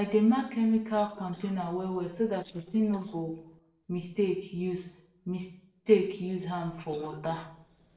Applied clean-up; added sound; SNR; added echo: neural separator model SepFormer DNS4.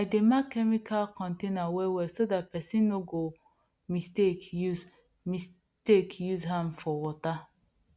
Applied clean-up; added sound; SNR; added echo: none; none; none; none.